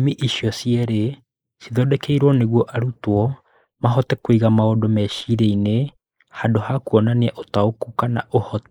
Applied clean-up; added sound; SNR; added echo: neural mask model Resemble Enhance denoiser.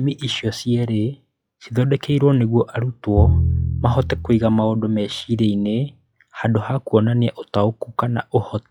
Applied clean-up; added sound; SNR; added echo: classical method log-MMSE.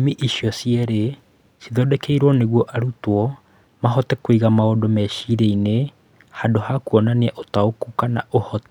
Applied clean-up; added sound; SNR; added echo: none; none; none; none.